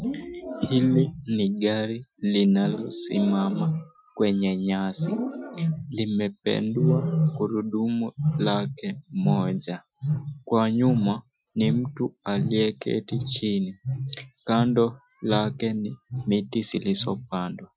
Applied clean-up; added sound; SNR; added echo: classical method Wiener filter.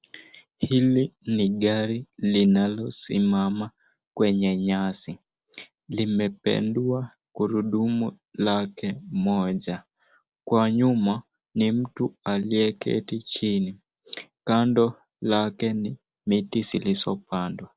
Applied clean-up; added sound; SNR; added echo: none; none; none; none.